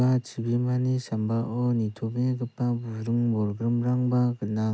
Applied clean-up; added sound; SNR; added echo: none; none; none; none.